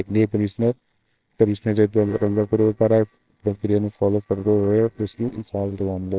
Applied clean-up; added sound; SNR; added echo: neural separator model SepFormer WHAMR!.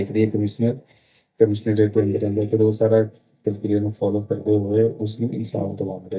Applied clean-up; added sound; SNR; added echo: neural mask model DeepFilterNet 3.